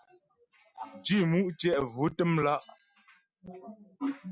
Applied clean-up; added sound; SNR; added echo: none; none; none; none.